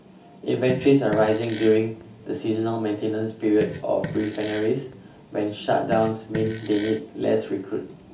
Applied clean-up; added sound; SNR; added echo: none; Fart; 12 dB; reverberation time 0.4 s.